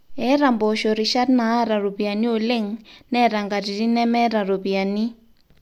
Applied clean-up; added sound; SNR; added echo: none; none; none; none.